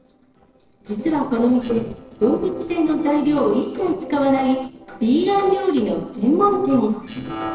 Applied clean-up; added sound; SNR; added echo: neural separator model SepFormer DNS4.